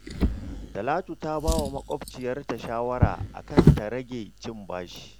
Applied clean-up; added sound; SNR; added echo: none; Drawer open or close; -5 dB; none.